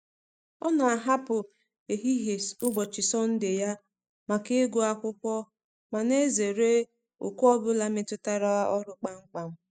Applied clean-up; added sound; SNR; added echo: classical method spectral subtraction.